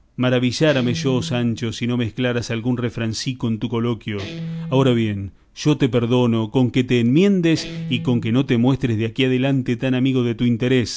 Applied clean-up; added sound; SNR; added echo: none; Guitar; 16 dB; none.